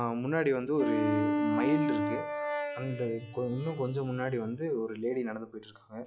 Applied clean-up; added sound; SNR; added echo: classical method log-MMSE.